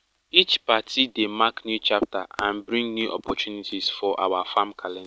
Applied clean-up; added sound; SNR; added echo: neural separator model SepFormer DNS4.